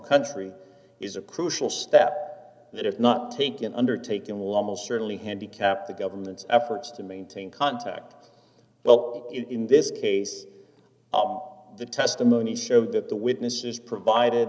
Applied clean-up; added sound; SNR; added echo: none; none; none; none.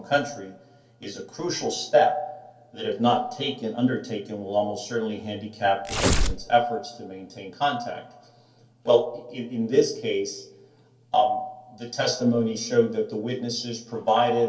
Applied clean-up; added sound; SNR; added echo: none; Tearing; -2 dB; reverberation time 0.3 s.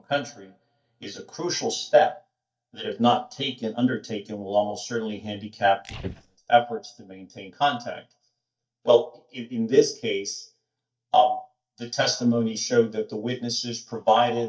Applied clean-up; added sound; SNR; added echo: neural mask model DeepFilterNet 3.